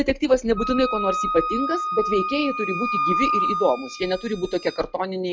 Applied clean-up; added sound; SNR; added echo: classical method log-MMSE.